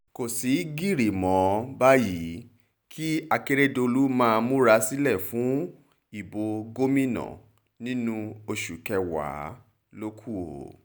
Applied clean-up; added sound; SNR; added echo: none; none; none; none.